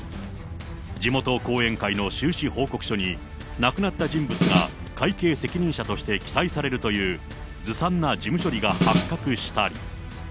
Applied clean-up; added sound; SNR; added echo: none; Snare drum; 0 dB; none.